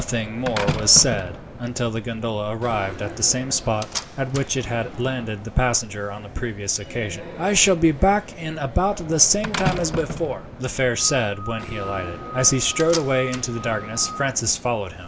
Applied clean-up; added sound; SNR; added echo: none; Screech / Glass + Slam; 10 dB; none.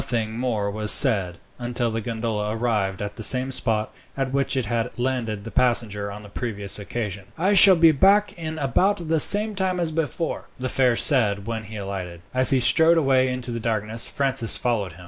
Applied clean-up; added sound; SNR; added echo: none; none; none; none.